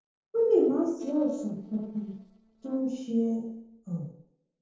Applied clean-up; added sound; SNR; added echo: neural separator model SepFormer DNS4.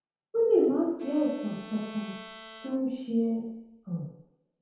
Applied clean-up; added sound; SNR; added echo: none; Bowed string instrument; 19 dB; reverberation time 0.9 s.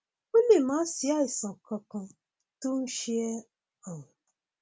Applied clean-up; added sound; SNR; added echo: none; none; none; none.